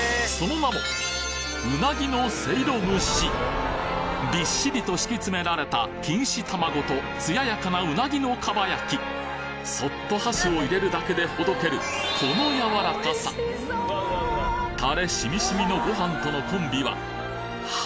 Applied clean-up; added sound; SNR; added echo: none; none; none; none.